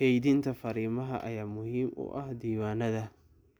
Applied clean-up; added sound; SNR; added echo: none; none; none; none.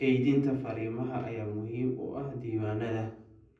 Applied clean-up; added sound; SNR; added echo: none; none; none; reverberation time 0.6 s.